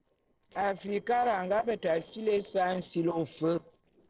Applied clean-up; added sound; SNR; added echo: neural separator model SepFormer DNS4.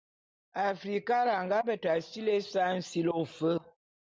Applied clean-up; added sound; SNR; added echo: none; none; none; none.